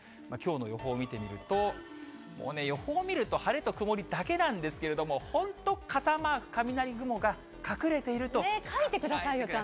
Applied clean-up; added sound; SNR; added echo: none; none; none; none.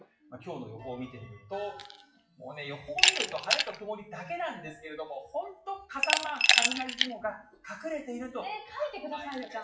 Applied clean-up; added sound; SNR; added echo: classical method WPE with log-MMSE.